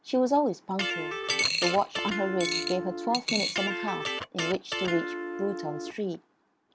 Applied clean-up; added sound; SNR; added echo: none; Electric guitar + Coin (dropping); 1 dB; none.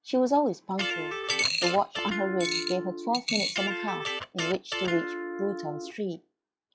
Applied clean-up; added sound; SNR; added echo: classical method log-MMSE.